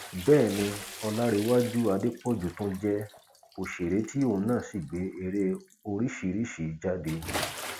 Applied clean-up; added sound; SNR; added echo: none; Bathtub (filling or washing) / Splash, splatter; 14 dB; none.